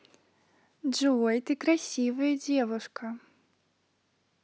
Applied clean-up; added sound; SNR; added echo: none; none; none; none.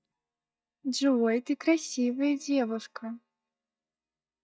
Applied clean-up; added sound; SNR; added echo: neural mask model DeepFilterNet 3.